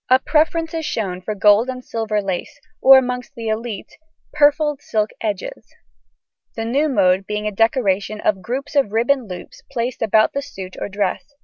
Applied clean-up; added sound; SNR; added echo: none; none; none; none.